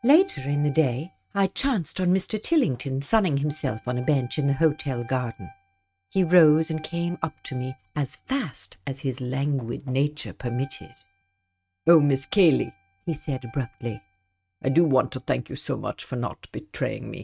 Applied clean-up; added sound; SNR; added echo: neural mask model RNNoise.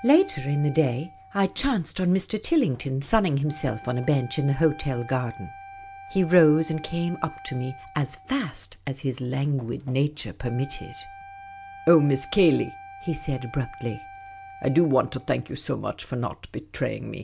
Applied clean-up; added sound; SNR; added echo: none; Wind instrument, woodwind instrument; 19 dB; none.